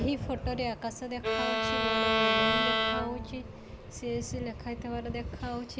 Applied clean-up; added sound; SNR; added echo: none; Bowed string instrument; -5 dB; none.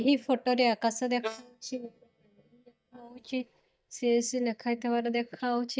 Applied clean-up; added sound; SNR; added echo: neural mask model DeepFilterNet 3.